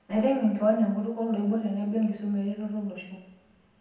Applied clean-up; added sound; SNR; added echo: none; none; none; reverberation time 0.9 s.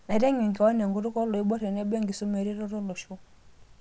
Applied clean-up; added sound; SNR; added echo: none; none; none; none.